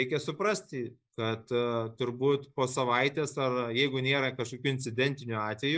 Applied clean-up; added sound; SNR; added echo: neural mask model Resemble Enhance denoiser.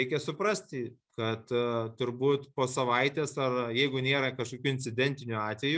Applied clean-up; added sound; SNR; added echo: none; none; none; none.